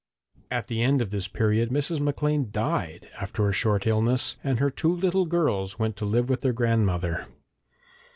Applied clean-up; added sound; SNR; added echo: none; none; none; none.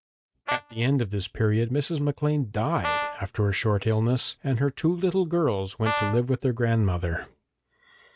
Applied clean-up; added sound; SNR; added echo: neural mask model RNNoise.